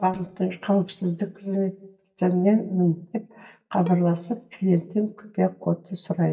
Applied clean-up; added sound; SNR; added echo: neural mask model DeepFilterNet 3.